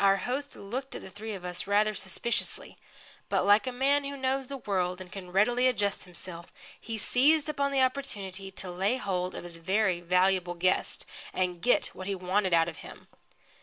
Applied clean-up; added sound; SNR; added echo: none; none; none; none.